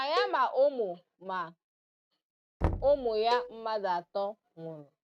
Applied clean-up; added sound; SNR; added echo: none; Cowbell + Knock; 6 dB; none.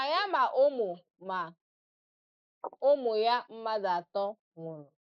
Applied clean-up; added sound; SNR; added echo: neural mask model Resemble Enhance denoiser.